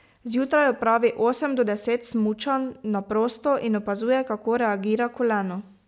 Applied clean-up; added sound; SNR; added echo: none; none; none; none.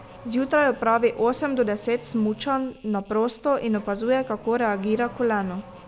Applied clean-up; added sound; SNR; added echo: none; Insect + Accelerating, revving, vroom / Car; 20 dB; none.